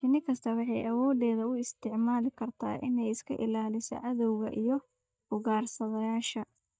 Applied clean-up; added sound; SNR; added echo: neural mask model DeepFilterNet 3.